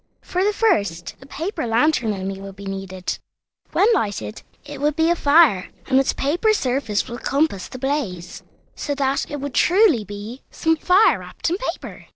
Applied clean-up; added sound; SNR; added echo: neural separator model SepFormer DNS4.